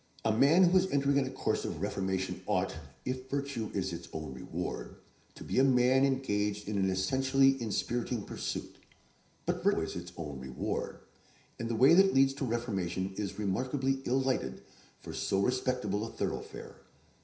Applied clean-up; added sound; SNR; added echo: none; none; none; reverberation time 0.5 s.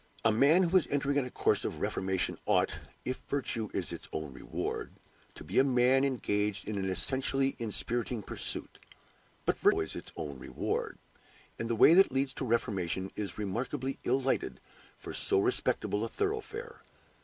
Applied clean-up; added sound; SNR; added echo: none; none; none; none.